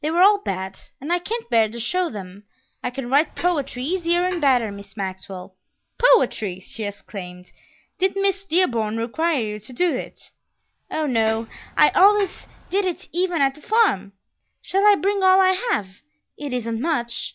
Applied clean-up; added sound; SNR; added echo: none; Clock; 16 dB; none.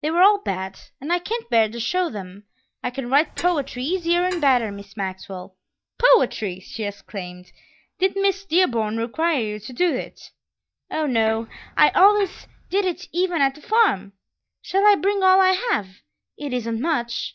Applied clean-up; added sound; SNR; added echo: neural mask model DeepFilterNet 3.